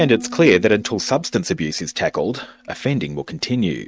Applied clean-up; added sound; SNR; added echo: neural mask model RNNoise.